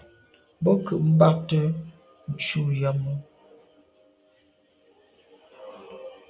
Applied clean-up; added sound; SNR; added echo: none; none; none; none.